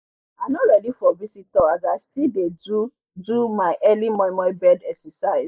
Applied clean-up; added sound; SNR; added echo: neural mask model Resemble Enhance denoiser.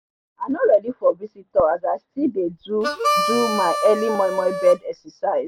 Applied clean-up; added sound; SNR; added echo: none; Harmonica; 3 dB; none.